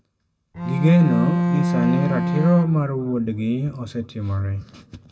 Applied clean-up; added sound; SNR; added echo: none; Bowed string instrument; -1 dB; reverberation time 1.3 s.